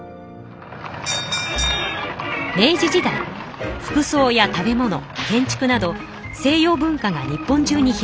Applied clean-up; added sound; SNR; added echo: none; none; none; none.